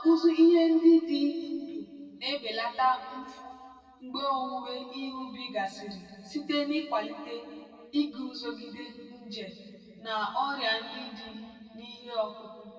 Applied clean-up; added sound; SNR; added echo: none; none; none; reverberation time 2.1 s.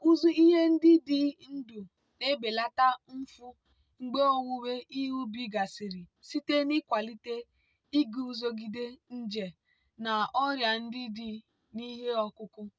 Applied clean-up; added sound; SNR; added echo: none; none; none; none.